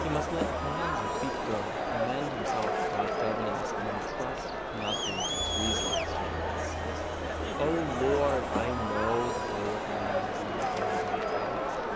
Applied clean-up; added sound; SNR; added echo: none; Crowd; -4 dB; none.